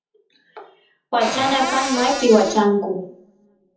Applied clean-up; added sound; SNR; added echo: none; Cupboard open or close; 6 dB; reverberation time 0.7 s.